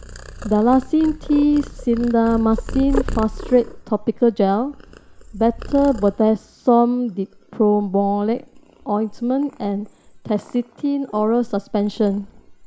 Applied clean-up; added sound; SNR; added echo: none; Purr; 13 dB; none.